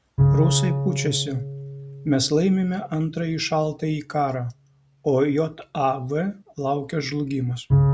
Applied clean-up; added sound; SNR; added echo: none; Bowed string instrument; 2 dB; none.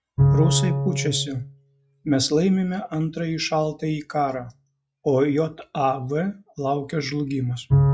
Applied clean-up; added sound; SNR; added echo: classical method log-MMSE.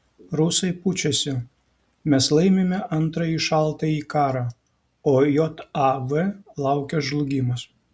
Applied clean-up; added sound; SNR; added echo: none; none; none; none.